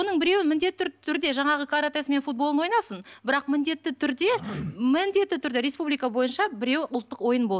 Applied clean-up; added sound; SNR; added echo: none; none; none; none.